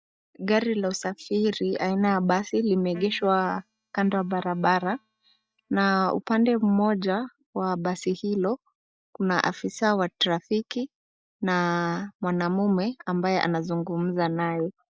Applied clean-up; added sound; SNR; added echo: neural mask model DeepFilterNet 3.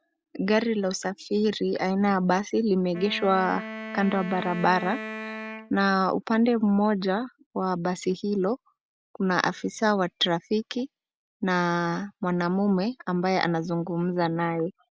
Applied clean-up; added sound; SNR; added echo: none; Wind instrument, woodwind instrument; 11 dB; none.